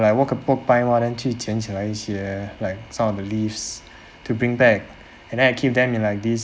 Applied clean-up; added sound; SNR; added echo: none; none; none; none.